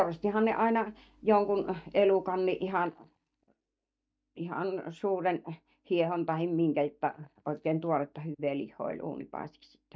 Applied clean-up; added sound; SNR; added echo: neural mask model DeepFilterNet 3.